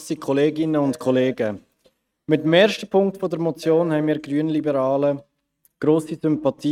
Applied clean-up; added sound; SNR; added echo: neural mask model RNNoise.